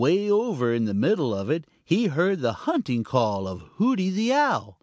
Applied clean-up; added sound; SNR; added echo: none; none; none; none.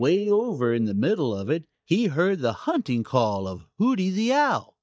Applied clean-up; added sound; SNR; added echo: neural mask model DeepFilterNet 3.